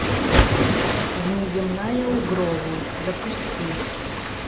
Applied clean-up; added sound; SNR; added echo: none; Waves, surf; -4 dB; none.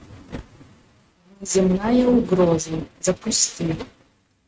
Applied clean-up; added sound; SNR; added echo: neural mask model RNNoise.